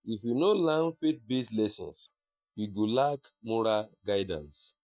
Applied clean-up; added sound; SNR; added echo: neural mask model DeepFilterNet 3.